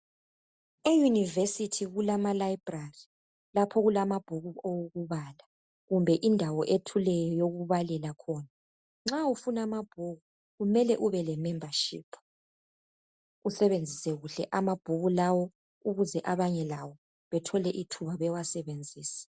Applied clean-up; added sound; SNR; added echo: none; none; none; none.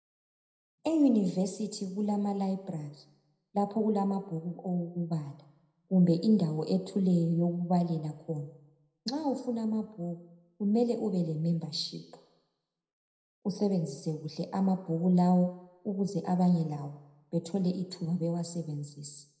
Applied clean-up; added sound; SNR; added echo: none; none; none; reverberation time 0.7 s.